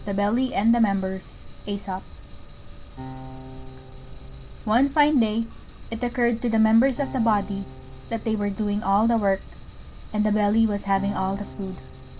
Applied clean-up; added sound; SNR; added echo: none; Acoustic guitar; 19 dB; none.